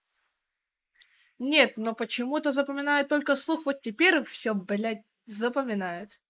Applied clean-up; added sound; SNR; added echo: neural mask model Resemble Enhance denoiser.